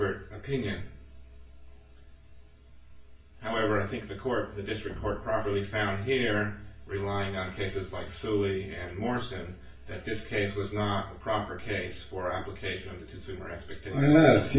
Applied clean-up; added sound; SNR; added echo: none; Explosion; 13 dB; reverberation time 0.3 s.